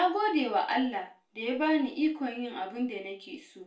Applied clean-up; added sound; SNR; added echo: none; none; none; reverberation time 0.3 s.